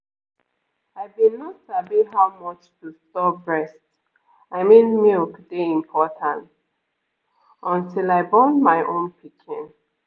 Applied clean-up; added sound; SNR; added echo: none; none; none; none.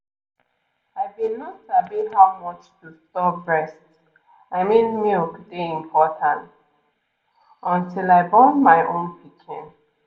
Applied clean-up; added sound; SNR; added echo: none; none; none; reverberation time 0.3 s.